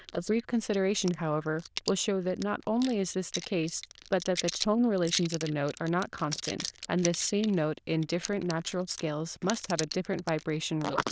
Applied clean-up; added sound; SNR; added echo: neural diffusion model UNIVERSE++.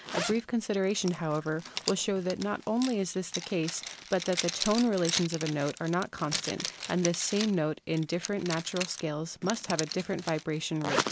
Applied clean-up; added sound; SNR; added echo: none; Zipper (clothing); 7 dB; none.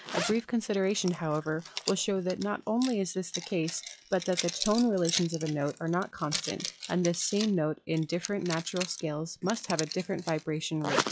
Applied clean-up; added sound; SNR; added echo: classical method log-MMSE.